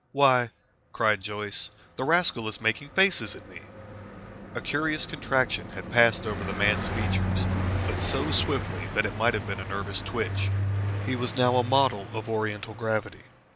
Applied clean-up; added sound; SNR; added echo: none; Car passing by; 4 dB; none.